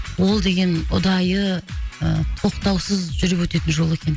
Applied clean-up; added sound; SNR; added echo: none; none; none; none.